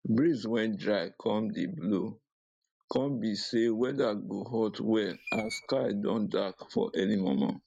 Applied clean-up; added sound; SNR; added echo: neural mask model RNNoise.